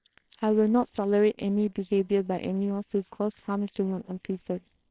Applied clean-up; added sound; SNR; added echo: neural separator model SepFormer WHAMR!.